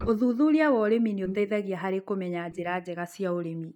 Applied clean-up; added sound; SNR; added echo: neural mask model DeepFilterNet 3.